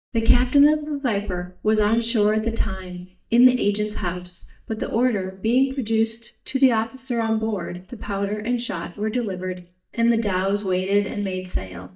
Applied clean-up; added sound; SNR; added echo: neural mask model DeepFilterNet 3.